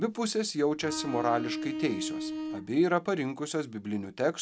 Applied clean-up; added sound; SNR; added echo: none; Bowed string instrument; 5 dB; none.